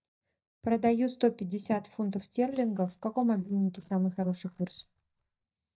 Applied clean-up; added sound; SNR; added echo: neural mask model DeepFilterNet 3.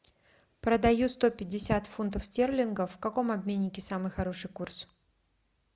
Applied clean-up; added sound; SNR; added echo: none; none; none; none.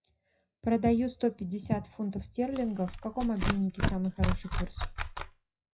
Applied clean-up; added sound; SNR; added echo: classical method WPE with log-MMSE.